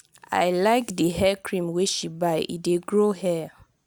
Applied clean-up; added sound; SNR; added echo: none; none; none; none.